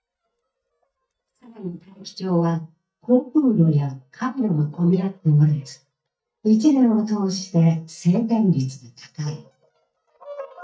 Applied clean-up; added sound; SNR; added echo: neural mask model DeepFilterNet 3.